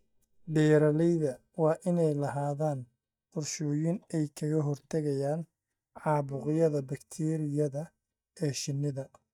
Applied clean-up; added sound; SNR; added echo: neural mask model DeepFilterNet 3.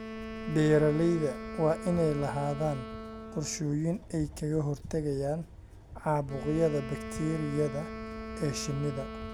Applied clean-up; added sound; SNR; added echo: none; Wind instrument, woodwind instrument; 11 dB; none.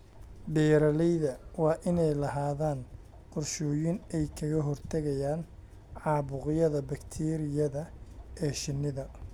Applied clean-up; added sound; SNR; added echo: none; none; none; none.